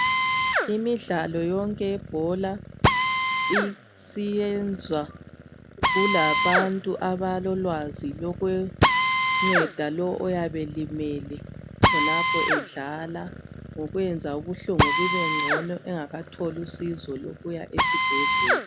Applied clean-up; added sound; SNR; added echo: none; Drill; -2 dB; none.